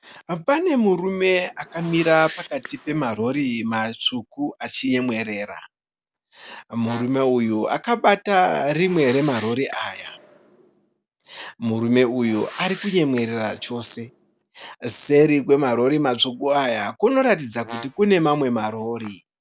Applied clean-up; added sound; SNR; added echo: none; Whoosh, swoosh, swish + Brass instrument; 19 dB; none.